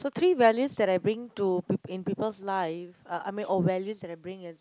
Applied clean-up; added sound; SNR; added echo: neural mask model Resemble Enhance denoiser.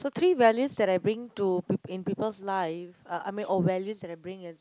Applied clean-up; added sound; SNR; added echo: none; Tambourine; 17 dB; none.